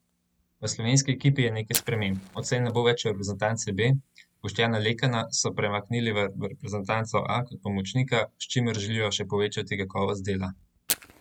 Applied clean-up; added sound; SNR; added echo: none; Fire; 16 dB; none.